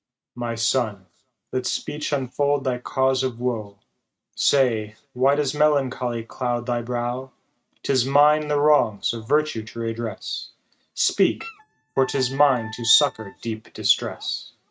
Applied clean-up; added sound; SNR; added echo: neural mask model RNNoise.